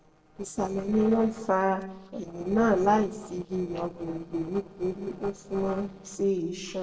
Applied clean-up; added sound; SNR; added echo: neural separator model SepFormer DNS4.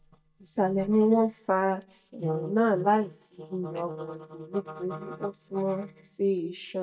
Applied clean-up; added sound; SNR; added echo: neural mask model DeepFilterNet 3.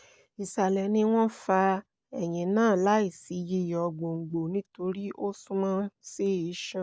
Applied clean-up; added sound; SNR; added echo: none; none; none; none.